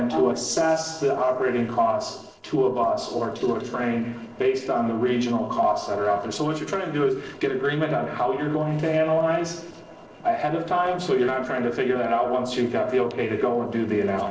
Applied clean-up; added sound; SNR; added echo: neural separator model SepFormer DNS4.